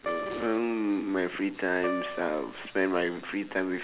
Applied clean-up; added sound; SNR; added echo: none; Piano; 10 dB; none.